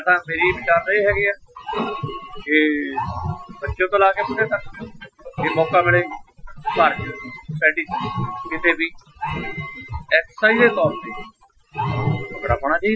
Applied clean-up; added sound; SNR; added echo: classical method Wiener filter.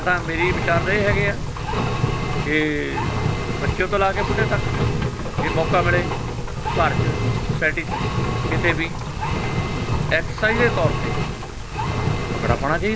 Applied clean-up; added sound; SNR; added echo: none; Engine; -2 dB; none.